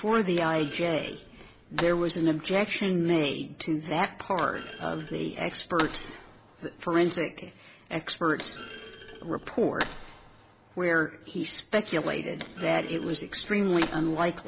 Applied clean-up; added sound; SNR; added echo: none; Thump, thud; 14 dB; none.